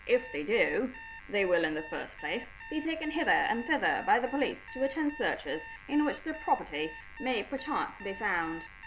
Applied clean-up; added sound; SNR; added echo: none; Alarm; 14 dB; none.